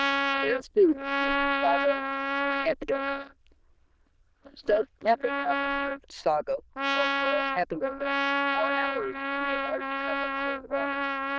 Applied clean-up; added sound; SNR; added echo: neural diffusion model UNIVERSE++.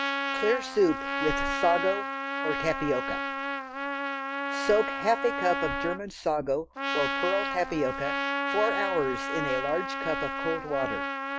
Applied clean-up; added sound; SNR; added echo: none; Trumpet; 2 dB; none.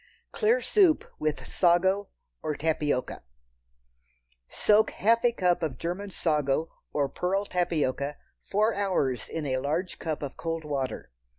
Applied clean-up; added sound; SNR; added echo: none; none; none; none.